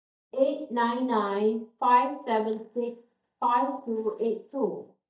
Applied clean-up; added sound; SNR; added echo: neural mask model DeepFilterNet 3.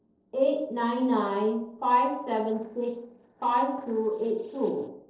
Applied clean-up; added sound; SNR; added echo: neural separator model SepFormer DNS4.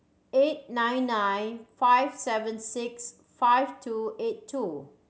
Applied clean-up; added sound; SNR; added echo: none; none; none; none.